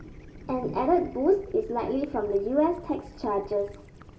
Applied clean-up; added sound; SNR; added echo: none; Gurgling / Liquid; 20 dB; reverberation time 0.2 s.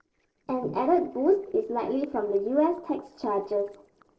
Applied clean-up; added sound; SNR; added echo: neural separator model SepFormer DNS4.